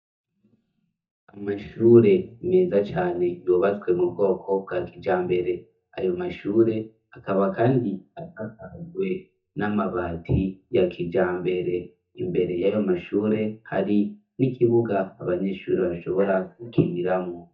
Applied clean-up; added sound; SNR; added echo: neural mask model DeepFilterNet 3.